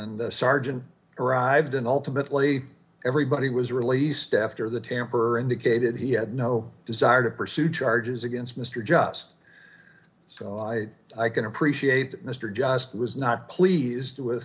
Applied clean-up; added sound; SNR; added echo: none; none; none; none.